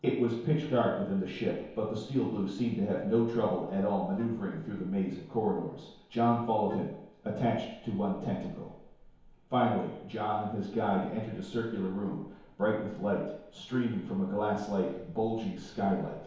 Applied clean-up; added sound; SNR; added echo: none; Wind instrument, woodwind instrument; 15 dB; reverberation time 1.0 s.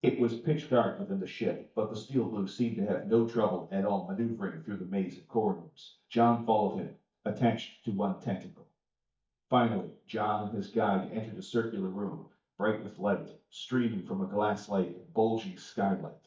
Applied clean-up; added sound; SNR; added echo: neural mask model DeepFilterNet 3.